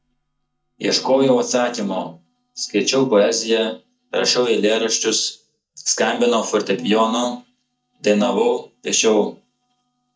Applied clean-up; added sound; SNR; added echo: neural mask model DeepFilterNet 3.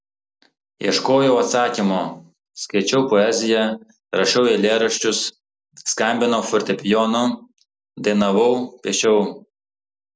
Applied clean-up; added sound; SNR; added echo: none; none; none; none.